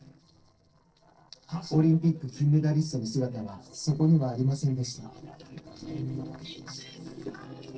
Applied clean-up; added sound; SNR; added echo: neural separator model SepFormer DNS4.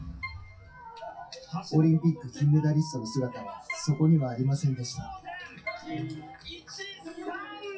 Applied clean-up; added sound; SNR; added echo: classical method WPE with log-MMSE.